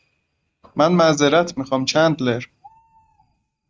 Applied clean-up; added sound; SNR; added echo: neural mask model RNNoise.